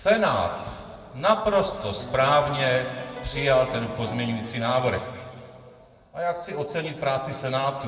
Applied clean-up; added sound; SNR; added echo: none; Piano; 12 dB; reverberation time 1.9 s.